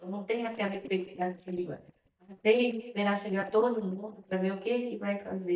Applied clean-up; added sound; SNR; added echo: neural mask model DeepFilterNet 3.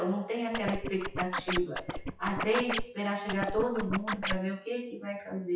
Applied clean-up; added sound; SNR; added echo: classical method WPE with log-MMSE.